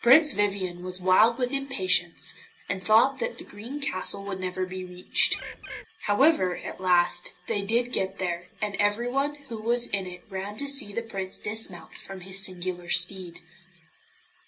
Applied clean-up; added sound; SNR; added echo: none; Bird; 11 dB; reverberation time 0.2 s.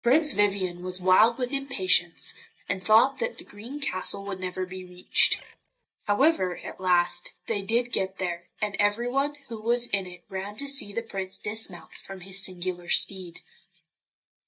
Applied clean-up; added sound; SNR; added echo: neural mask model DeepFilterNet 3.